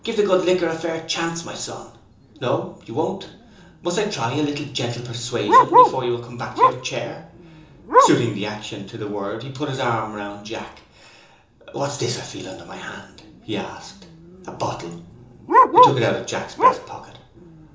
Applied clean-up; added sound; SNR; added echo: none; Bark; -3 dB; reverberation time 0.6 s.